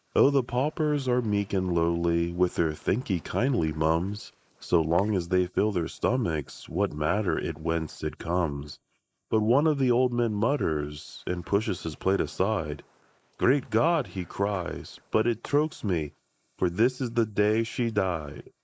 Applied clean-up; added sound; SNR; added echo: neural mask model Resemble Enhance denoiser.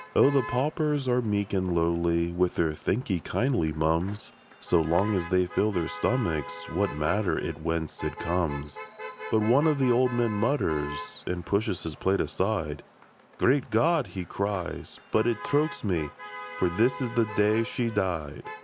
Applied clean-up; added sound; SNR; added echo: none; Motor vehicle (road); 15 dB; none.